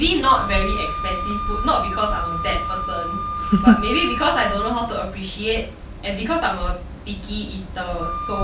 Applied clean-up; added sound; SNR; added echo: none; Wind instrument, woodwind instrument; 7 dB; none.